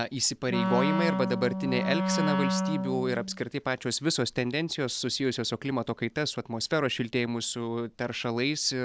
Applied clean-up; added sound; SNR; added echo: none; Wind instrument, woodwind instrument; 0 dB; none.